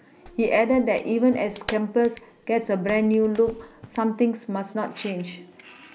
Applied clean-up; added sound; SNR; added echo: none; Clapping; 19 dB; none.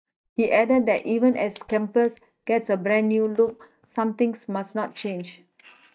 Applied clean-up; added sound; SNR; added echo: neural mask model DeepFilterNet 3.